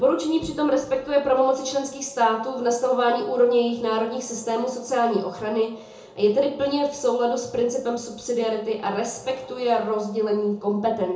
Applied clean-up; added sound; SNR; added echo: none; none; none; reverberation time 0.7 s.